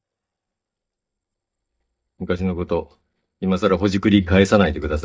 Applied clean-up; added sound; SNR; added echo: neural mask model DeepFilterNet 3.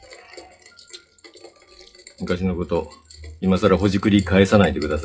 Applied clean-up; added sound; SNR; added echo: classical method WPE with log-MMSE.